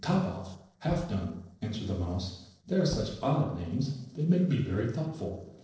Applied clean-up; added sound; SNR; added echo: neural separator model SepFormer DNS4.